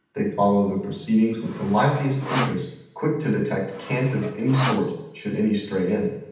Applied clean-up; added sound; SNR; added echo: none; Sawing; 10 dB; reverberation time 0.8 s.